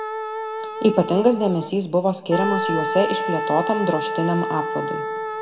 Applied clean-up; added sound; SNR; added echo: none; Wind instrument, woodwind instrument; 4 dB; reverberation time 1.3 s.